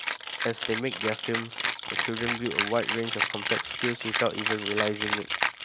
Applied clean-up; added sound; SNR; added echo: none; Rattle (instrument); -3 dB; none.